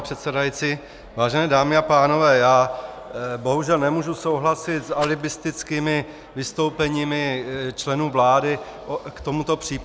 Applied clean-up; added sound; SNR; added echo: none; Rattle; 17 dB; none.